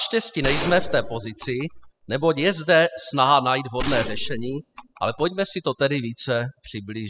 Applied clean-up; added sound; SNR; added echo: classical method spectral subtraction.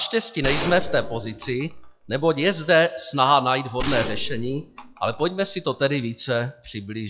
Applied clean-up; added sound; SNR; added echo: classical method log-MMSE.